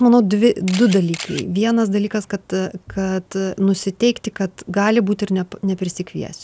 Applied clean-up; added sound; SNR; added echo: none; Camera; 11 dB; none.